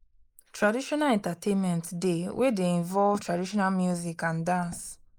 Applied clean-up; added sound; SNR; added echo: neural mask model Resemble Enhance denoiser.